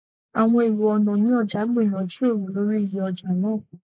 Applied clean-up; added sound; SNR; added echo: neural mask model Resemble Enhance denoiser.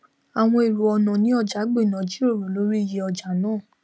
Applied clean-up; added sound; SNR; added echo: none; none; none; none.